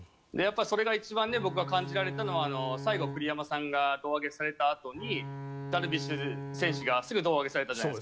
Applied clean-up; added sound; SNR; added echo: none; Bowed string instrument; 9 dB; none.